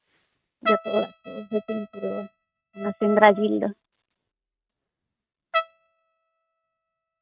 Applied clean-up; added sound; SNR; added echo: neural mask model RNNoise.